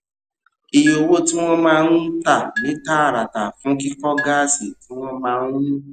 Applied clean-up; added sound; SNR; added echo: none; Marimba, xylophone; 14 dB; none.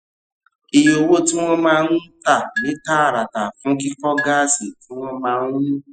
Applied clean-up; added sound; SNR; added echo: classical method spectral subtraction.